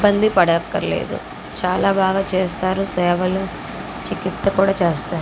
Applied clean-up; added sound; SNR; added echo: none; none; none; none.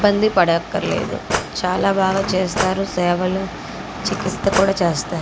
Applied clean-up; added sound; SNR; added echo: none; Cutlery, silverware / Drawer open or close; 8 dB; none.